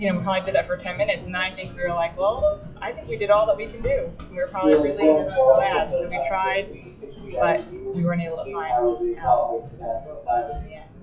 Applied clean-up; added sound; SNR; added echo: classical method WPE with log-MMSE.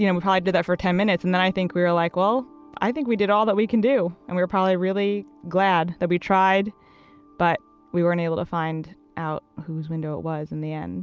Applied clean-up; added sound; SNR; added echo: none; none; none; none.